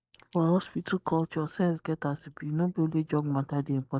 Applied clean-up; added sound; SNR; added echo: neural mask model DeepFilterNet 3.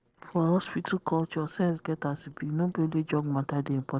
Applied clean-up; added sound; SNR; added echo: neural separator model SepFormer DNS4.